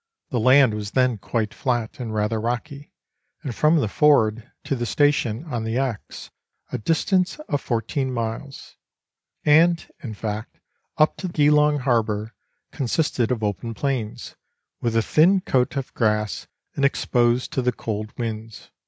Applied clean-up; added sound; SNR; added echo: none; none; none; none.